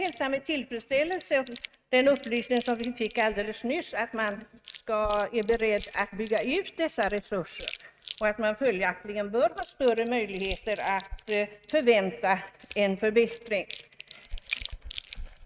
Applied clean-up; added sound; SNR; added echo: neural mask model RNNoise.